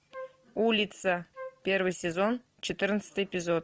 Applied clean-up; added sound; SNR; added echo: none; Wind instrument, woodwind instrument; 15 dB; none.